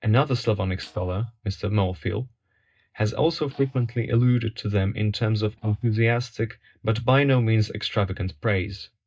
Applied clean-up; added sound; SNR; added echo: neural mask model DeepFilterNet 3.